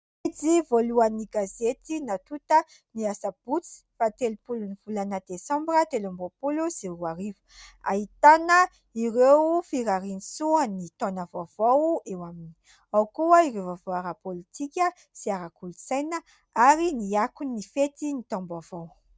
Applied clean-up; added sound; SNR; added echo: none; none; none; none.